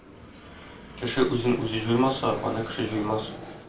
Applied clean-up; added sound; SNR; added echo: none; Fixed-wing aircraft, airplane; 12 dB; reverberation time 0.3 s.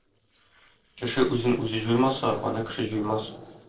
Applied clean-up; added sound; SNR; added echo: neural separator model SepFormer DNS4.